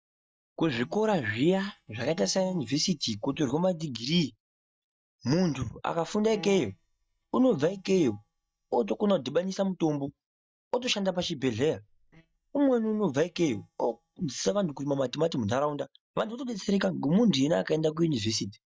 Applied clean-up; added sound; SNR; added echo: neural mask model DeepFilterNet 3.